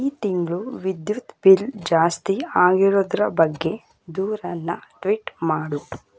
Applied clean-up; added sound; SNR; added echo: none; none; none; none.